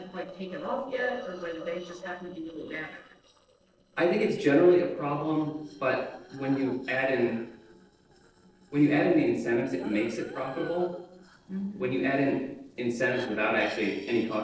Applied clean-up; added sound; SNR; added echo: neural separator model SepFormer DNS4.